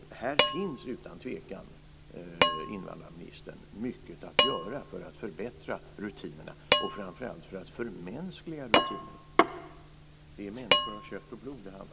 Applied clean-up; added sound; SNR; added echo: none; Dishes, pots, and pans; -4 dB; none.